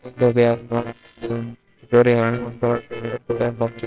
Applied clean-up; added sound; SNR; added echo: neural separator model SepFormer WHAMR!.